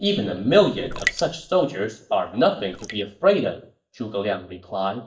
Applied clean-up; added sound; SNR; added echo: neural mask model DeepFilterNet 3.